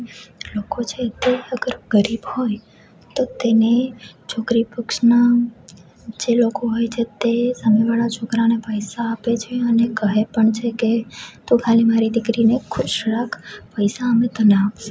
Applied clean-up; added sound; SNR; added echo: none; none; none; none.